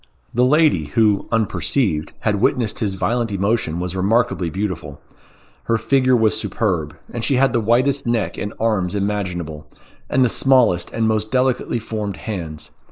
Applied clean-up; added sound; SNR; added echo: neural mask model Resemble Enhance denoiser.